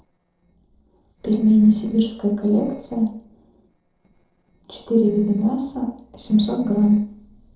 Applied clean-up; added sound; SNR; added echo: neural separator model SepFormer DNS4.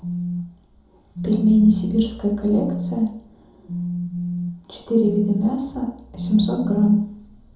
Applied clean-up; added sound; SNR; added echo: none; Telephone; 7 dB; reverberation time 2.6 s.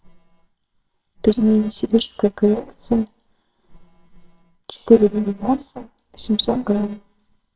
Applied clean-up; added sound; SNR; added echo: neural separator model SepFormer WHAMR!.